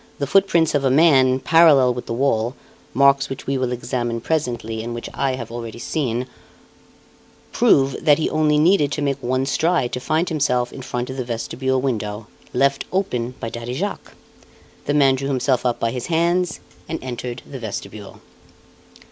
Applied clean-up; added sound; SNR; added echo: none; none; none; none.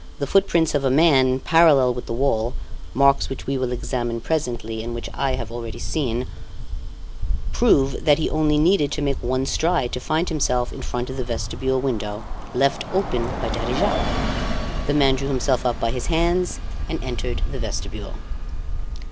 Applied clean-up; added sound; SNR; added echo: none; Bus; 3 dB; none.